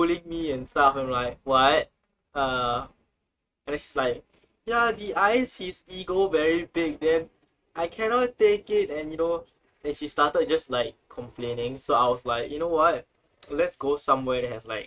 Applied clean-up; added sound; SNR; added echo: neural mask model RNNoise.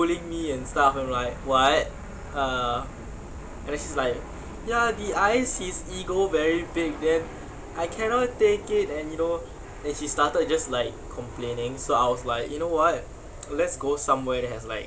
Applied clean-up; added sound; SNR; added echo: none; Fixed-wing aircraft, airplane; 12 dB; none.